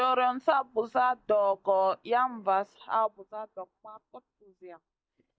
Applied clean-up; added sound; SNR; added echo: neural mask model DeepFilterNet 3.